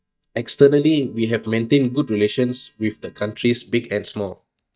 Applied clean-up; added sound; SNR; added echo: neural mask model DeepFilterNet 3.